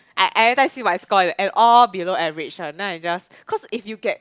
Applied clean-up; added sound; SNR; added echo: none; none; none; none.